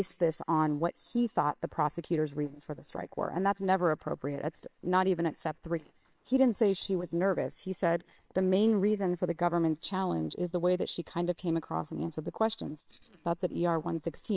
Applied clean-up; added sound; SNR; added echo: neural separator model SepFormer WHAMR!.